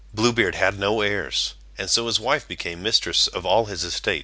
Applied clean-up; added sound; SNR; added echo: none; none; none; none.